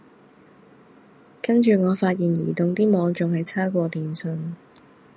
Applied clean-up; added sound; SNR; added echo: none; none; none; none.